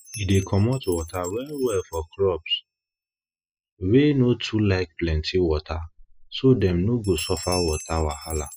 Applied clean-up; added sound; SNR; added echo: classical method spectral subtraction.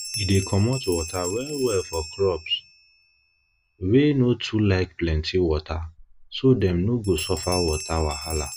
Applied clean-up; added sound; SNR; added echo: none; Bell; 14 dB; none.